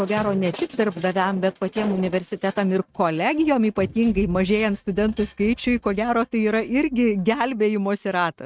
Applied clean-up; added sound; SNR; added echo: neural mask model RNNoise.